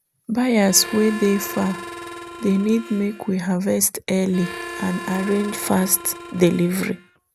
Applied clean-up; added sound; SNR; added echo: none; Harmonica; 13 dB; none.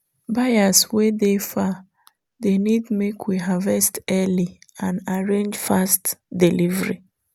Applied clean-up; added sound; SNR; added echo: none; none; none; none.